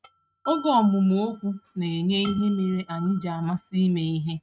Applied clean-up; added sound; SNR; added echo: neural mask model RNNoise.